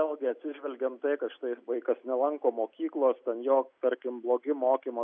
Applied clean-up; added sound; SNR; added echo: none; none; none; none.